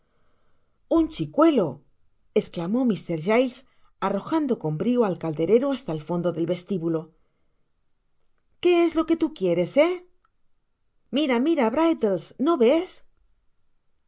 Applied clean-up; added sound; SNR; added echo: none; none; none; none.